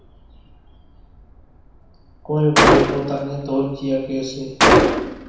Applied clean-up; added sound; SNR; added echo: none; Gunshot, gunfire; -4 dB; reverberation time 0.9 s.